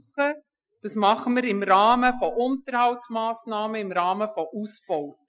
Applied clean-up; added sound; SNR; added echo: classical method Wiener filter.